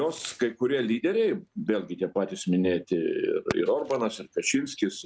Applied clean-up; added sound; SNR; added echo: neural mask model RNNoise.